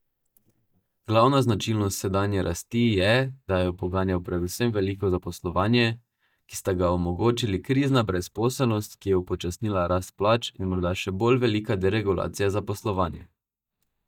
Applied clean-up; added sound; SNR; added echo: neural mask model DeepFilterNet 3.